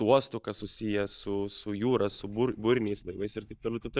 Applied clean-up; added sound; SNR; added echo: neural mask model DeepFilterNet 3.